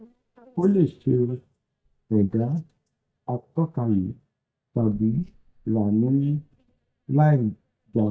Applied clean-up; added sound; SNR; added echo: neural mask model DeepFilterNet 3.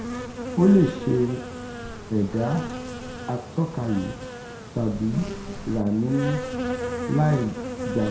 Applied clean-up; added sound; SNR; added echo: none; Insect; 7 dB; reverberation time 0.5 s.